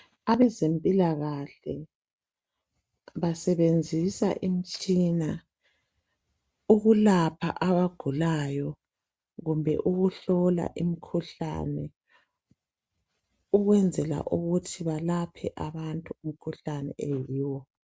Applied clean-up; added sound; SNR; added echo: none; none; none; none.